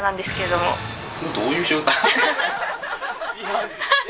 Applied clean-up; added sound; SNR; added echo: none; none; none; none.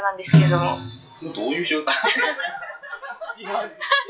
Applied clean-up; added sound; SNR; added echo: classical method log-MMSE.